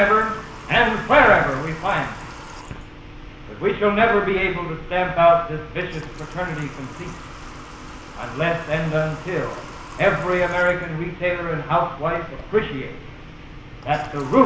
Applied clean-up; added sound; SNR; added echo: none; Water tap, faucet / Water; 18 dB; reverberation time 0.8 s.